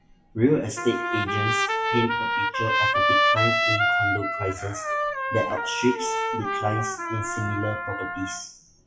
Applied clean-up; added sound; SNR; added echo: classical method WPE with log-MMSE.